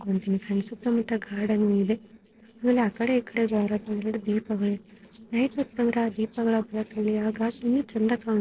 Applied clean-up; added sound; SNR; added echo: neural separator model SepFormer DNS4.